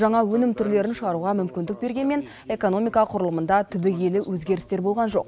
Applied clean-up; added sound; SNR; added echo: none; none; none; none.